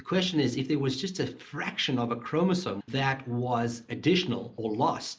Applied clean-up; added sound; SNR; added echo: none; none; none; none.